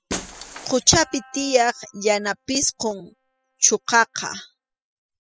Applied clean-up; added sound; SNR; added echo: classical method spectral subtraction.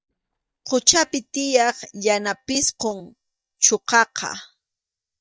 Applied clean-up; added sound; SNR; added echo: neural mask model DeepFilterNet 3.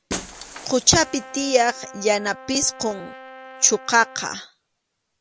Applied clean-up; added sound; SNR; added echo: none; Brass instrument + Shatter; 16 dB; none.